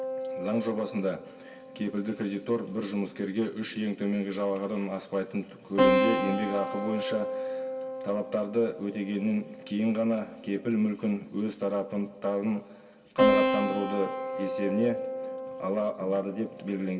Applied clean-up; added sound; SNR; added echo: none; Keyboard (musical); 2 dB; reverberation time 0.2 s.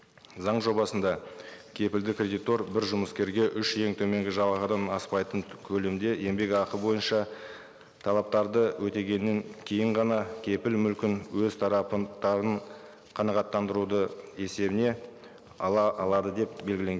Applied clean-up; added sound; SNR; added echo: none; none; none; none.